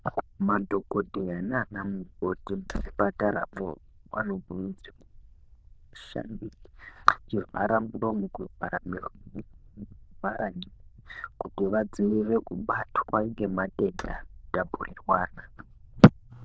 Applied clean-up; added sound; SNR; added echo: neural diffusion model UNIVERSE++.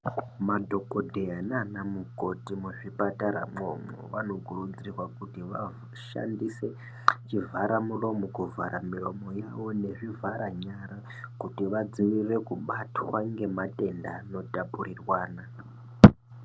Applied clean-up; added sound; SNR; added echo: none; none; none; none.